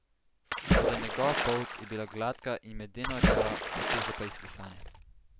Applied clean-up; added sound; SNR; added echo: none; Splash, splatter; -5 dB; none.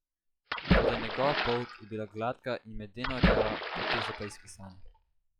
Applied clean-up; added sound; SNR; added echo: classical method log-MMSE.